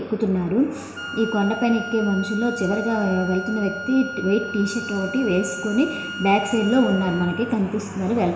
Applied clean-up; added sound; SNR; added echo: none; Wind instrument, woodwind instrument; 11 dB; reverberation time 3.0 s.